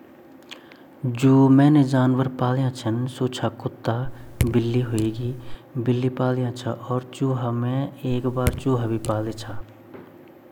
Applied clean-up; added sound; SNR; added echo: none; Raindrop / Drip; 8 dB; none.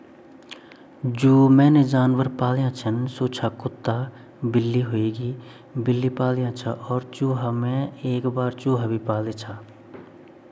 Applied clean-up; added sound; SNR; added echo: none; none; none; none.